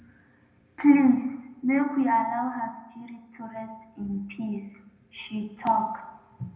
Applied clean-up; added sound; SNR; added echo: none; none; none; reverberation time 0.7 s.